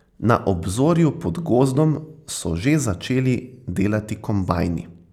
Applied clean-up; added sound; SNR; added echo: none; none; none; none.